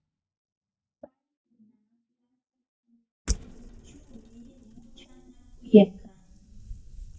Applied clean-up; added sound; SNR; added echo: neural mask model DeepFilterNet 3.